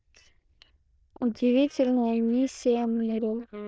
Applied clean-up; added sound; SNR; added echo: neural diffusion model UNIVERSE++.